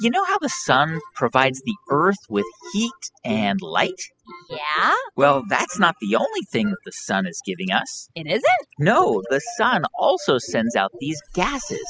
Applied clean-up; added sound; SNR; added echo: classical method spectral subtraction.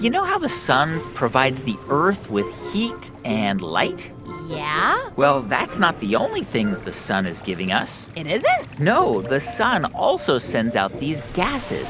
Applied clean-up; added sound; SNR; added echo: none; Waves, surf; 18 dB; none.